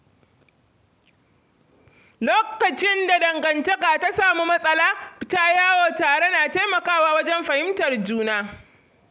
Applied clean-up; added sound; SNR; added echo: none; none; none; none.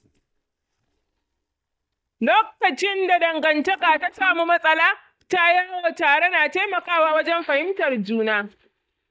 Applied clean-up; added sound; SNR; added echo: neural mask model DeepFilterNet 3.